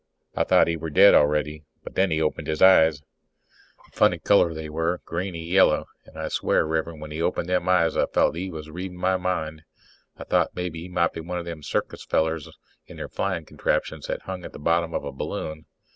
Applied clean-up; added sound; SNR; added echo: none; none; none; none.